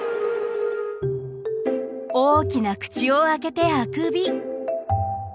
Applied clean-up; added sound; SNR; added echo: none; none; none; none.